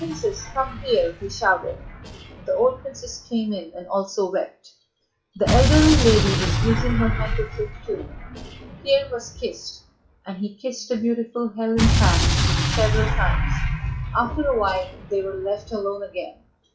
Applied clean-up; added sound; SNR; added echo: classical method WPE with log-MMSE.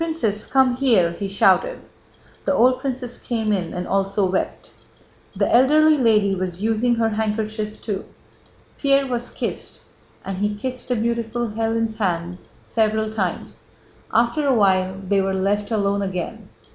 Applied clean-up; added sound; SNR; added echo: none; none; none; none.